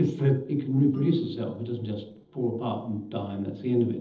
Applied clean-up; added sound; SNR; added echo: neural separator model SepFormer DNS4.